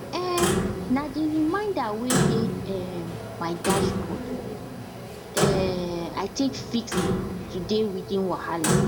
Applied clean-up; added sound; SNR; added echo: none; Clock; -1 dB; none.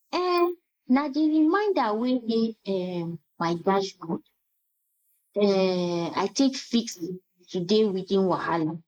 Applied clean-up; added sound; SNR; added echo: neural mask model Resemble Enhance denoiser.